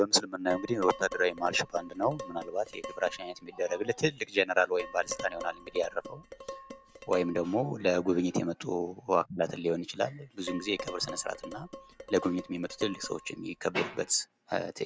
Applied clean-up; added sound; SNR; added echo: none; Dishes, pots, and pans; 14 dB; none.